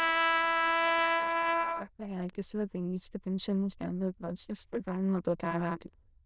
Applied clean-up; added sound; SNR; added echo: neural diffusion model UNIVERSE++.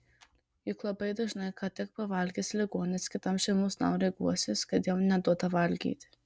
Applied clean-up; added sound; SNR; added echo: none; none; none; none.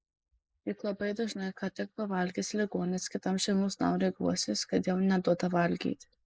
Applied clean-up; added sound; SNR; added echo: neural mask model Resemble Enhance denoiser.